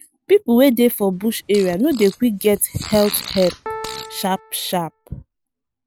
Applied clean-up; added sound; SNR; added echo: none; Piano + Fart; 15 dB; none.